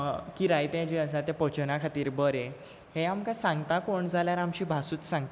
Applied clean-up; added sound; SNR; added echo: none; none; none; none.